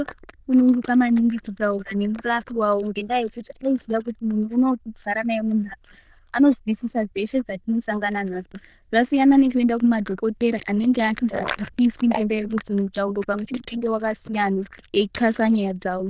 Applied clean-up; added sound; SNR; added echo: neural diffusion model UNIVERSE++.